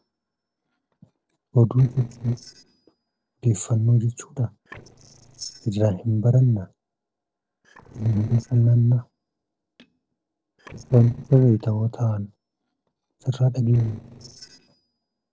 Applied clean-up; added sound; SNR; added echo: neural separator model SepFormer DNS4.